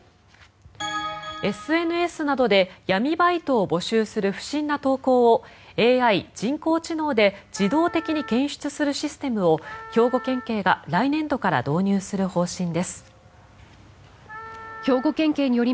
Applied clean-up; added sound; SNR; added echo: none; Wind instrument, woodwind instrument; 17 dB; none.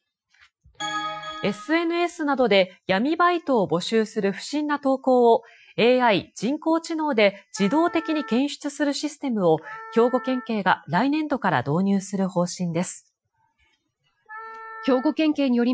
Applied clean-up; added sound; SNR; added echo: classical method Wiener filter.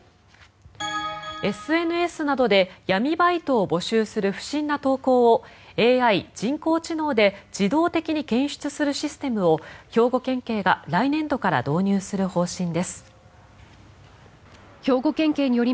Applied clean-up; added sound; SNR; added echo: none; none; none; none.